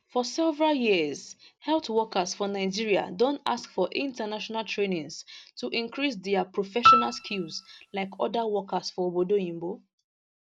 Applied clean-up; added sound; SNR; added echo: none; Piano; -4 dB; none.